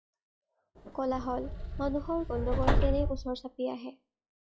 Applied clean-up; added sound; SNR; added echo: classical method log-MMSE.